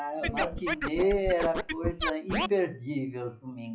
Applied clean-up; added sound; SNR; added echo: classical method WPE with log-MMSE.